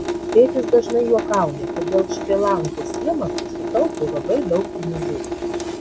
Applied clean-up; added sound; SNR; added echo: none; Drip / Sink (filling or washing) / Water tap, faucet; 5 dB; none.